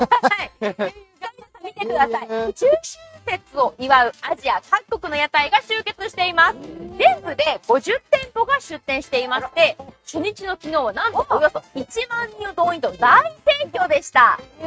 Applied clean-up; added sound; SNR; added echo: neural mask model RNNoise.